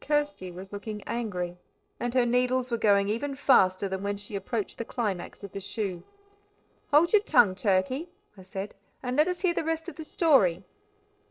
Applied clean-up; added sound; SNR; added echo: neural separator model SepFormer DNS4.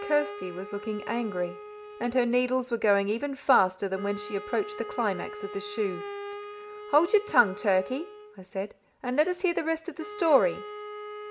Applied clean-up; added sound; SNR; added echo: none; Wind instrument, woodwind instrument; 13 dB; none.